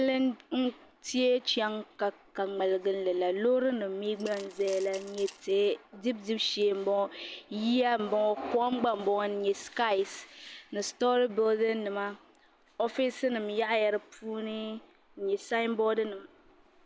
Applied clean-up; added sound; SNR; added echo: none; Coin (dropping) / Glass; 20 dB; none.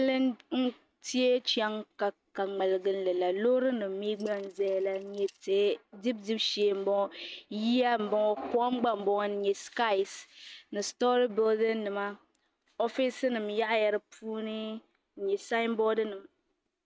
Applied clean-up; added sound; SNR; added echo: neural mask model RNNoise.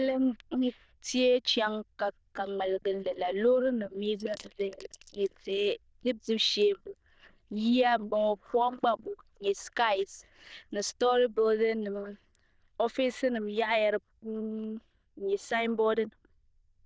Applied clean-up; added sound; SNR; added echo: neural diffusion model UNIVERSE++.